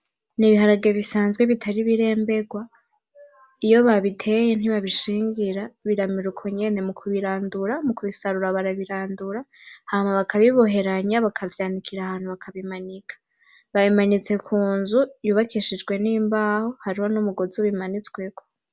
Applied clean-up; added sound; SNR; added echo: none; none; none; none.